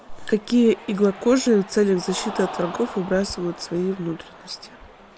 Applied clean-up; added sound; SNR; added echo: none; Cheering; 15 dB; none.